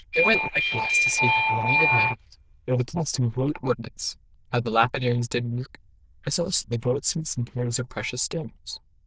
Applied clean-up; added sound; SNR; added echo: neural diffusion model UNIVERSE++.